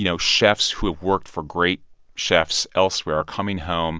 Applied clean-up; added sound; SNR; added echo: none; none; none; none.